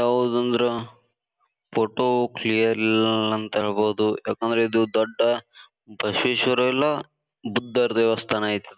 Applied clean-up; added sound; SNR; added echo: none; none; none; none.